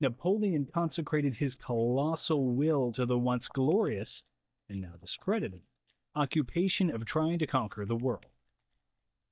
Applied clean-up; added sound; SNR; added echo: neural mask model DeepFilterNet 3.